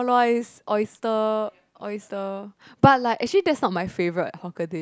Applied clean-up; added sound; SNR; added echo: none; none; none; none.